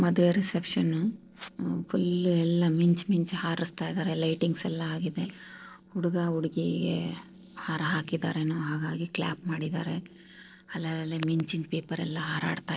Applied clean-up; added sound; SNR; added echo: neural separator model SepFormer DNS4.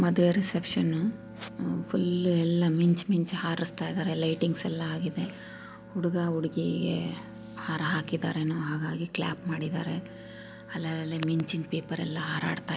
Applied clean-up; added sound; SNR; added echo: none; Bowed string instrument; 18 dB; none.